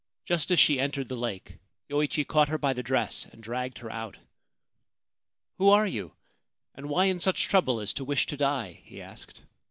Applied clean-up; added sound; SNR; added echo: none; none; none; none.